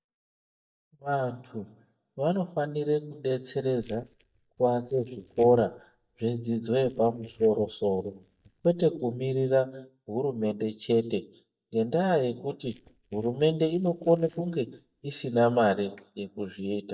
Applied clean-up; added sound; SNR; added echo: neural mask model DeepFilterNet 3.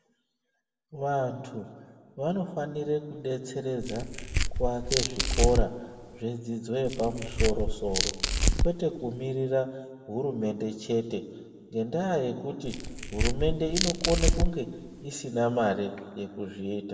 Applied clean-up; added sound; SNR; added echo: none; Tearing; -3 dB; reverberation time 1.3 s.